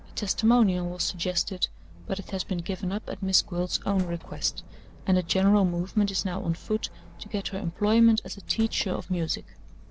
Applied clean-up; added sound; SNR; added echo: none; Slam + Squeak; 20 dB; none.